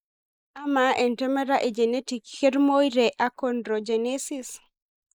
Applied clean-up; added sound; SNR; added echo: neural mask model Resemble Enhance denoiser.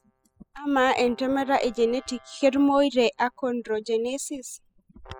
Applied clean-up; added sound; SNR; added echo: classical method spectral subtraction.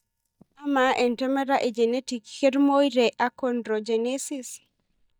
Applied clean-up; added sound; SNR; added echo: neural mask model DeepFilterNet 3.